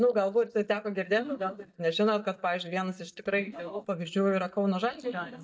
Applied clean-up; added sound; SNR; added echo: neural mask model DeepFilterNet 3.